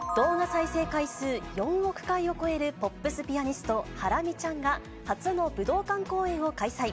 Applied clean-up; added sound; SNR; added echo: none; none; none; none.